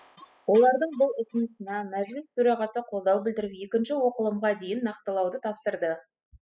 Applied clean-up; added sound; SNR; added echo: classical method spectral subtraction.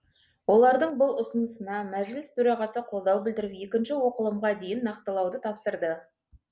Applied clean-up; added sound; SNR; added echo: none; none; none; none.